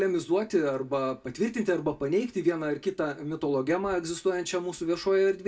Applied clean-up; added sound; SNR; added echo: none; none; none; reverberation time 0.2 s.